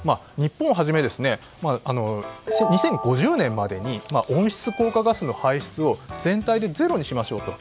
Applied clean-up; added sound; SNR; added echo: none; none; none; none.